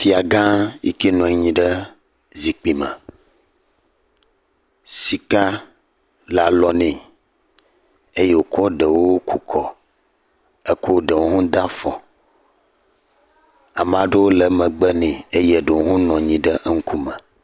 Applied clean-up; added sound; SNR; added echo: none; none; none; none.